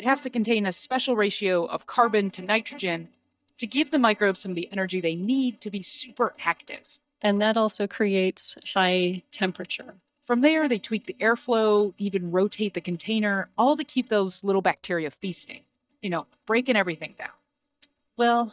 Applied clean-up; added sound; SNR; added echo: neural mask model DeepFilterNet 3.